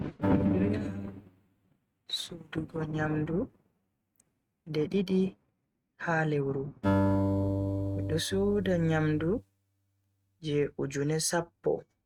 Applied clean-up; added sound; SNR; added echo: neural mask model RNNoise.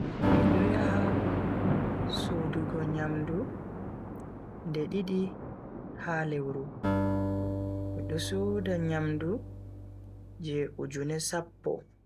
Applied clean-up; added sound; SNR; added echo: none; Acoustic guitar + Thunder; -3 dB; none.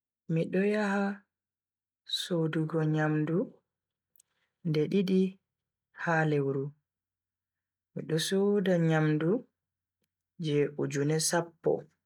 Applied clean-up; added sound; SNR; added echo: none; none; none; none.